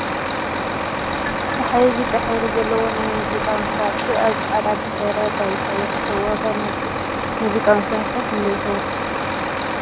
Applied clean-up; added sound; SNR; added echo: none; Truck; 0 dB; none.